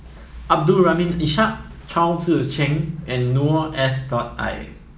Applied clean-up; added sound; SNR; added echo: none; none; none; none.